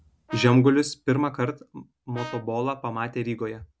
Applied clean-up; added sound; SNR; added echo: none; Brass instrument; 17 dB; none.